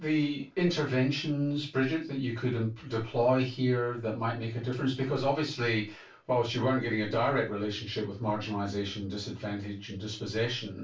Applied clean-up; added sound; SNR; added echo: none; none; none; reverberation time 0.2 s.